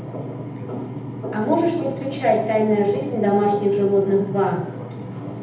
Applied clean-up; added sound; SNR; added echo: none; none; none; reverberation time 0.8 s.